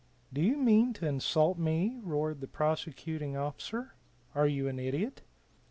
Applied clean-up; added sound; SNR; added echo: none; none; none; none.